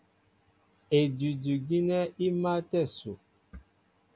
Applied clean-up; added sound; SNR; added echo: none; none; none; none.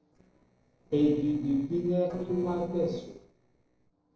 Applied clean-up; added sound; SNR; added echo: neural separator model SepFormer DNS4.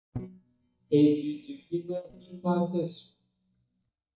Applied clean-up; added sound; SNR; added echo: neural mask model DeepFilterNet 3.